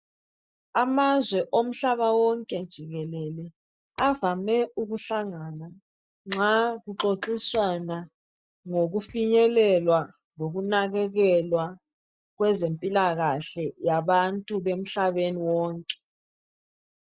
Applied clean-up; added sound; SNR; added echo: neural mask model DeepFilterNet 3.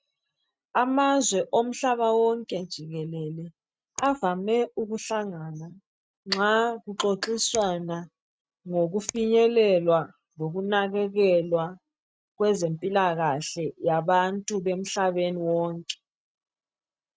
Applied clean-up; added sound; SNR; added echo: neural mask model RNNoise.